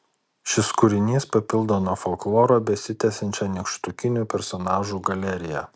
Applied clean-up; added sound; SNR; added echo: none; none; none; none.